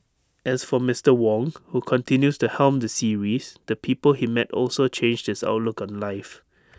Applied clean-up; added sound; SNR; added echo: none; none; none; none.